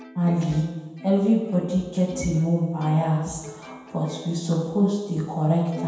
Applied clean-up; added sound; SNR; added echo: none; Plucked string instrument; 19 dB; reverberation time 1.1 s.